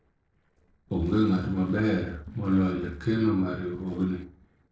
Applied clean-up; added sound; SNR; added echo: neural separator model SepFormer DNS4.